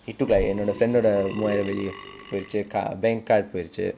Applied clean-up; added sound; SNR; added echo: none; Burping, eructation; 12 dB; none.